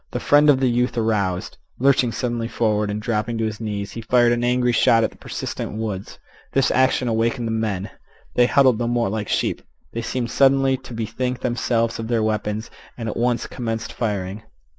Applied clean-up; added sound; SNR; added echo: neural mask model Resemble Enhance denoiser.